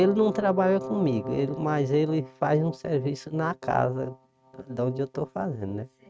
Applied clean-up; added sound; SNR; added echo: neural mask model RNNoise.